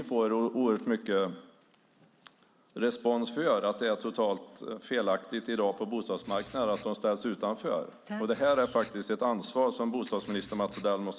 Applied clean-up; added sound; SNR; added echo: none; Writing; 18 dB; none.